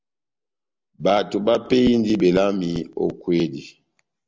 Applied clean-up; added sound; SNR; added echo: none; none; none; none.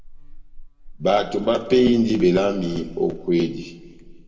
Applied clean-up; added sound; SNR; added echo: none; Buzz; 18 dB; reverberation time 1.2 s.